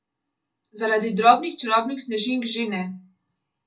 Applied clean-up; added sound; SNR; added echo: none; none; none; reverberation time 0.2 s.